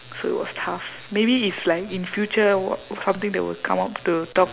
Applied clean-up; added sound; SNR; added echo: none; none; none; none.